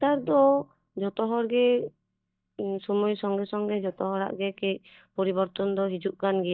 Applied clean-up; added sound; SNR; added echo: neural mask model DeepFilterNet 3.